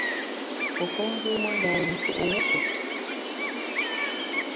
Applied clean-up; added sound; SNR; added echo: none; Gull, seagull; -4 dB; none.